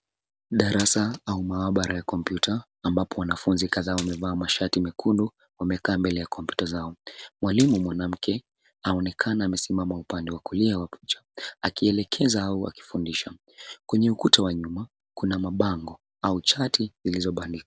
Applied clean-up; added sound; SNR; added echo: none; Splash, splatter; 15 dB; none.